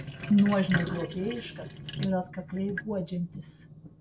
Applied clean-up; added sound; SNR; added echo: none; Sink (filling or washing); 8 dB; none.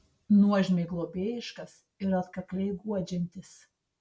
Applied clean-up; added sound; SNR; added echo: none; none; none; none.